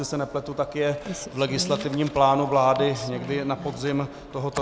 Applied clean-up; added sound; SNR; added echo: none; Rain; 15 dB; none.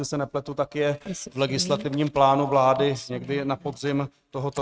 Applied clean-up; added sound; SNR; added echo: neural mask model RNNoise.